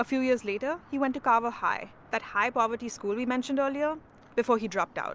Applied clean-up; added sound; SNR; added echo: none; none; none; none.